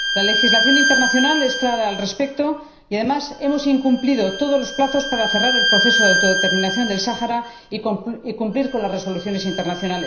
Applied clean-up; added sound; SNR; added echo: none; Bowed string instrument; 1 dB; reverberation time 0.5 s.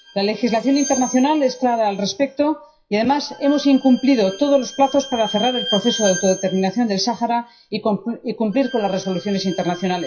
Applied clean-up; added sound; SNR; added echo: classical method WPE with log-MMSE.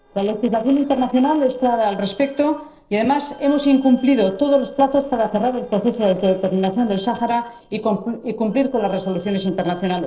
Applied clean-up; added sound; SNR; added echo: neural separator model SepFormer DNS4.